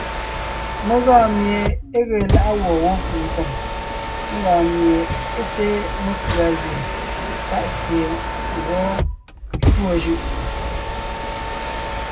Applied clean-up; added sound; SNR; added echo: none; Mechanisms; 1 dB; reverberation time 0.2 s.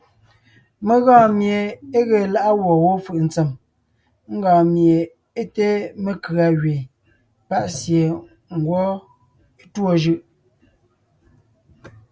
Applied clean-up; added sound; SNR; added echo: none; none; none; none.